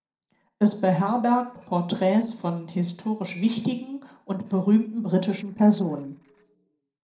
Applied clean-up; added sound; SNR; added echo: neural separator model SepFormer DNS4.